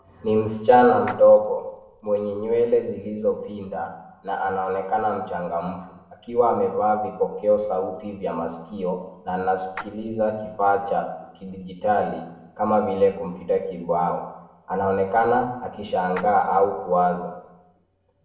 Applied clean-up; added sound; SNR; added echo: none; Splash, splatter; 18 dB; reverberation time 0.7 s.